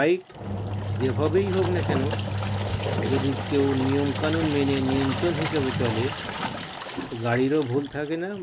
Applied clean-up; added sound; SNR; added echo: none; Engine; 3 dB; none.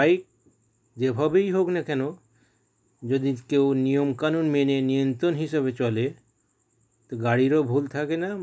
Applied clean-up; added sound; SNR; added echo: none; none; none; none.